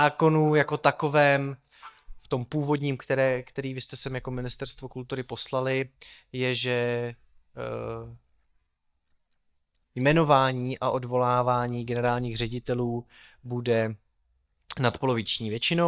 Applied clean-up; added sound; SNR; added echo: neural mask model DeepFilterNet 3.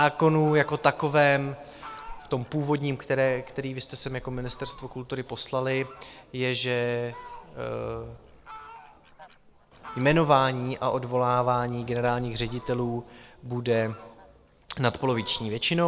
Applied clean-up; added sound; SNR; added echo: none; Fowl; 20 dB; none.